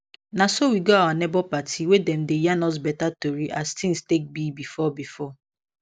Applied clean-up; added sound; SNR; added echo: none; none; none; none.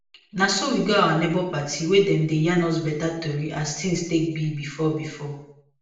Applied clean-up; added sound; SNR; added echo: none; none; none; reverberation time 0.7 s.